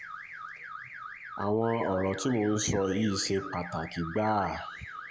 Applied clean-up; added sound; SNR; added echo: none; Alarm / Car; 12 dB; none.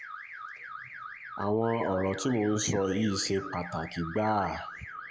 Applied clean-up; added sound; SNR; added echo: neural mask model Resemble Enhance denoiser.